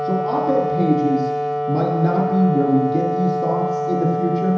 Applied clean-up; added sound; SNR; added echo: none; Wind instrument, woodwind instrument; 2 dB; reverberation time 1.0 s.